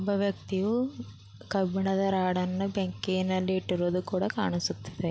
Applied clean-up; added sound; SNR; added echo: none; none; none; none.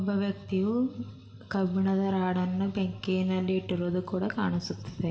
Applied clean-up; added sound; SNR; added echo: none; none; none; reverberation time 1.7 s.